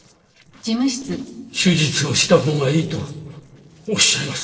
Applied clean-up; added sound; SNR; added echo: neural separator model SepFormer DNS4.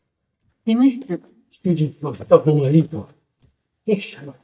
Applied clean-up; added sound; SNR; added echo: neural mask model DeepFilterNet 3.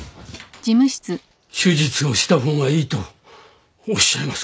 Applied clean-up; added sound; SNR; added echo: none; none; none; none.